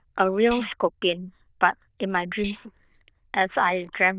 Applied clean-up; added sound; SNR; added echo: neural diffusion model UNIVERSE++.